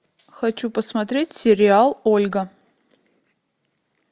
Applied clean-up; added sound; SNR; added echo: none; none; none; none.